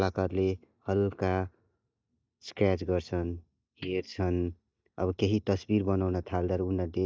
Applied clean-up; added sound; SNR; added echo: neural mask model DeepFilterNet 3.